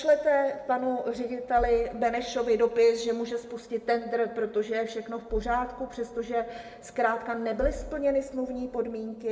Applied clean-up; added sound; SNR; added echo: none; none; none; reverberation time 1.0 s.